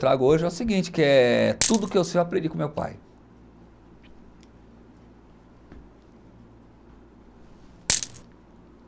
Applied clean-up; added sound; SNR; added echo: none; Coin (dropping); -1 dB; none.